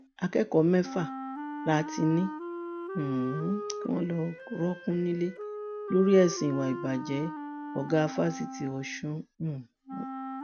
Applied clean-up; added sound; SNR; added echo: none; Wind instrument, woodwind instrument; 9 dB; none.